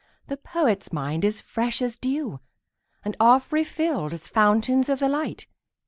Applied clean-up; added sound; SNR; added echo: none; none; none; none.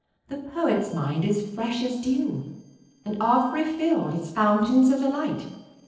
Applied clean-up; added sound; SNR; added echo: neural separator model SepFormer DNS4.